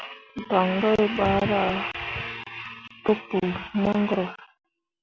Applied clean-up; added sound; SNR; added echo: none; none; none; none.